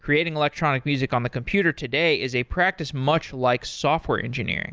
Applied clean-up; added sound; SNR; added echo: none; none; none; none.